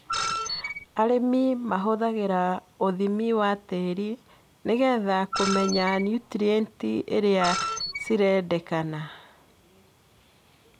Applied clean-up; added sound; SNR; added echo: none; Screech; 6 dB; none.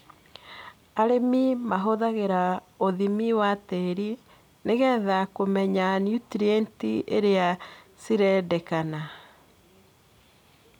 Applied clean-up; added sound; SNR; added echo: none; none; none; none.